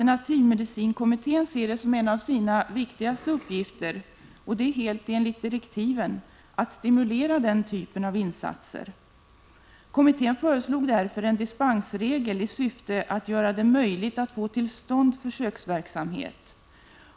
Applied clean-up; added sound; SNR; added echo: none; none; none; none.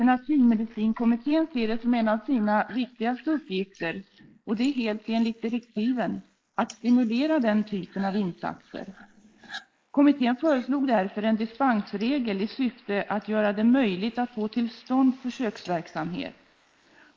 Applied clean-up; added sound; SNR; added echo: neural mask model Resemble Enhance denoiser.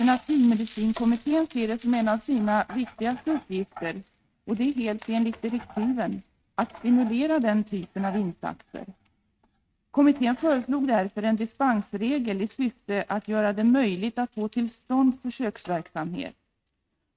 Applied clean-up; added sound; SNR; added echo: neural mask model RNNoise.